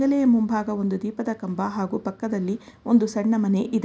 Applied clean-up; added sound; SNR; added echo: none; none; none; none.